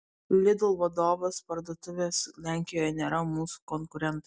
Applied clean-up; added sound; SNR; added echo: none; none; none; none.